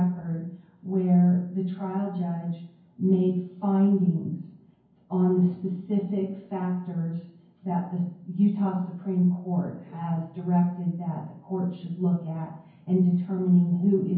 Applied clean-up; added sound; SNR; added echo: none; none; none; reverberation time 0.9 s.